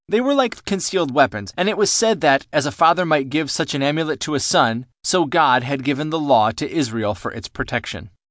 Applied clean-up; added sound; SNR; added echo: none; none; none; none.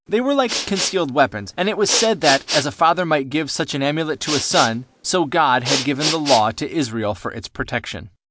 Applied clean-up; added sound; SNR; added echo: none; Respiratory sounds; 7 dB; none.